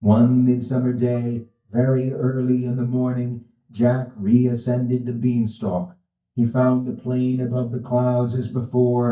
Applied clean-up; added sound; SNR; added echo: neural mask model DeepFilterNet 3.